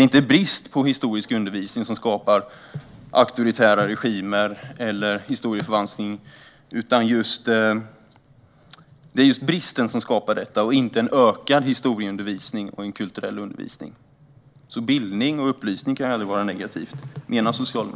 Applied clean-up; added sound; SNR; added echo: none; none; none; none.